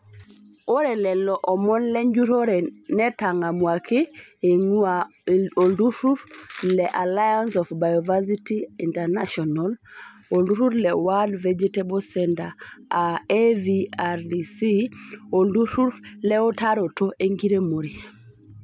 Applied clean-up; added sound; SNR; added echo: none; none; none; none.